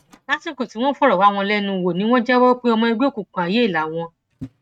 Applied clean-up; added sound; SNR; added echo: neural mask model RNNoise.